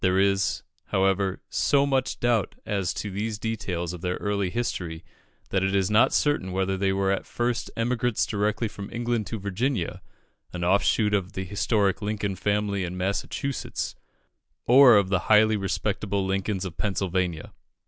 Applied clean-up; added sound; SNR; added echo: none; none; none; none.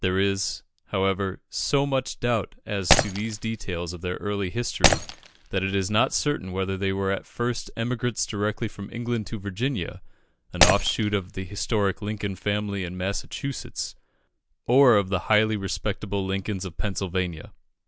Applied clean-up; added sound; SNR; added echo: none; Shatter; 0 dB; none.